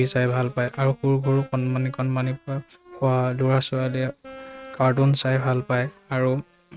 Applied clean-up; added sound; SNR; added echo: neural mask model RNNoise.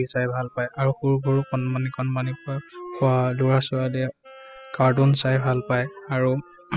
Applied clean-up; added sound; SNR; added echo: classical method spectral subtraction.